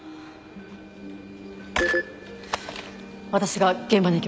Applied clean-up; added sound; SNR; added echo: none; none; none; none.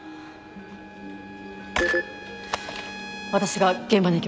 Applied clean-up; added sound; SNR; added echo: none; Trumpet; 15 dB; none.